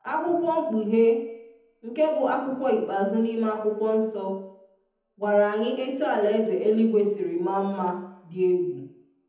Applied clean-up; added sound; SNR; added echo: none; none; none; reverberation time 1.0 s.